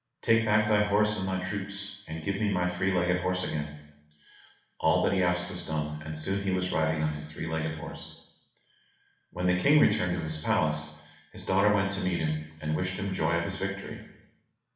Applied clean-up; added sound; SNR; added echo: none; none; none; reverberation time 0.8 s.